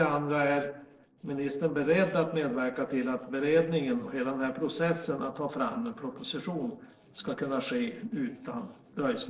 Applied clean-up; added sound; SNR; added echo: neural separator model SepFormer DNS4.